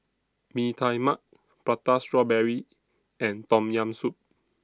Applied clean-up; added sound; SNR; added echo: none; none; none; none.